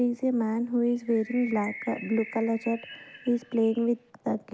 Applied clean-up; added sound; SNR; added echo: none; Bird; 17 dB; none.